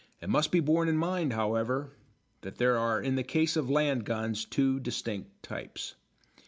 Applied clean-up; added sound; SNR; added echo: none; none; none; none.